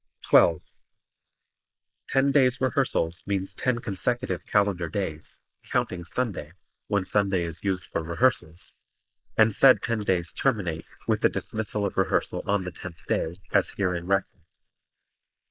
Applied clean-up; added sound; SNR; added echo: neural mask model Resemble Enhance denoiser.